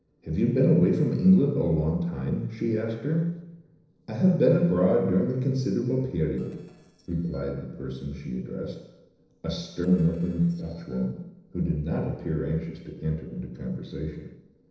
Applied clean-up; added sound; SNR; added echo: neural separator model SepFormer DNS4.